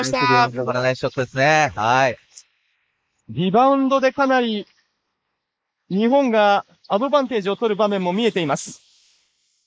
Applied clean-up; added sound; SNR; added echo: neural mask model Resemble Enhance denoiser.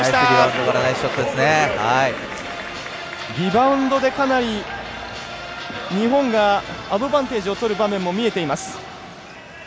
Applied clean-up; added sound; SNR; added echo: none; none; none; none.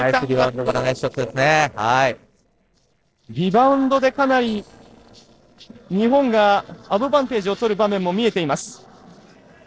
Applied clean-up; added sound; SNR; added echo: neural separator model SepFormer DNS4.